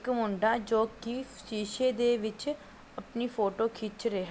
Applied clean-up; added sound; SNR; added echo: none; none; none; none.